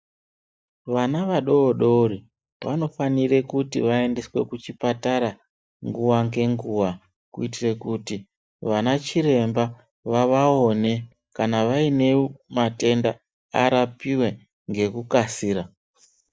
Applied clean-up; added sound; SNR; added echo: neural mask model DeepFilterNet 3.